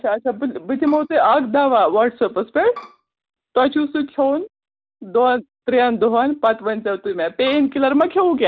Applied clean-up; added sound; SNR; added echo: none; Bowed string instrument; 19 dB; none.